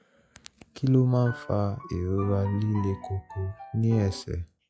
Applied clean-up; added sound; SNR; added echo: classical method log-MMSE.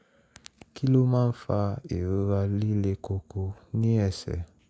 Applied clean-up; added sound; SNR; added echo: none; none; none; none.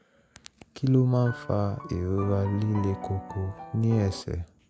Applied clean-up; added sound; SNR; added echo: none; Piano; 14 dB; none.